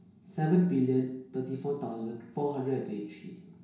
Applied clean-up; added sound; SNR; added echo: none; none; none; reverberation time 0.6 s.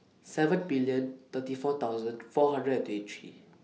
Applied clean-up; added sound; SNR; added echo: none; none; none; none.